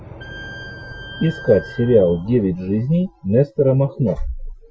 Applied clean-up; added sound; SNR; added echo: classical method Wiener filter.